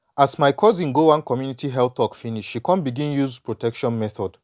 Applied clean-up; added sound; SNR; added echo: none; none; none; none.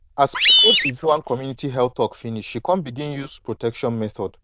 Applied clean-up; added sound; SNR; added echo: neural diffusion model UNIVERSE++.